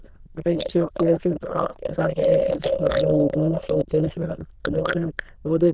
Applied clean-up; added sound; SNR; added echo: neural diffusion model UNIVERSE++.